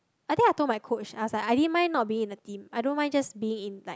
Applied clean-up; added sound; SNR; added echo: none; none; none; none.